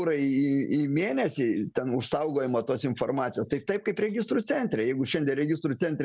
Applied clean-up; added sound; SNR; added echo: none; none; none; none.